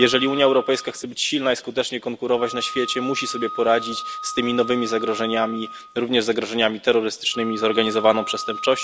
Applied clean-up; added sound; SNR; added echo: none; Wind instrument, woodwind instrument; 12 dB; none.